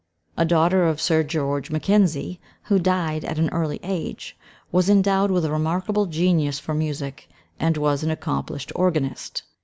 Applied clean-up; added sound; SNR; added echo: none; none; none; none.